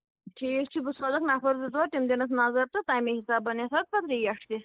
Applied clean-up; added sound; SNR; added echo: neural mask model Resemble Enhance denoiser.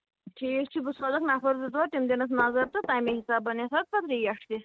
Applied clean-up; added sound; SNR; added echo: neural mask model RNNoise.